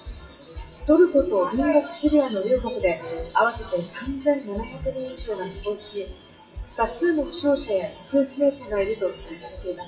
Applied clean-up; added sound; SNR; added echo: classical method WPE with log-MMSE.